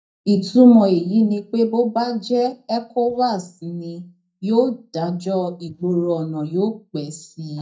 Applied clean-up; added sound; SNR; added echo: neural mask model DeepFilterNet 3.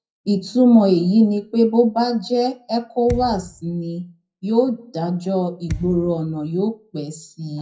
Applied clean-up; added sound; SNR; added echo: classical method WPE with log-MMSE.